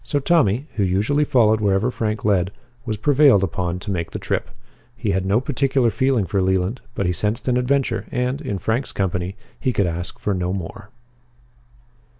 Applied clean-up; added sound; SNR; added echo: none; none; none; none.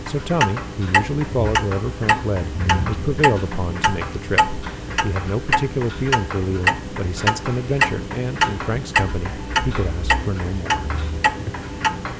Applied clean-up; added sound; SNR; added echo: none; Clock; -2 dB; none.